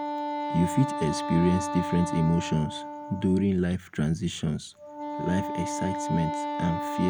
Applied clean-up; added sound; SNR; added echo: none; Wind instrument, woodwind instrument; 6 dB; none.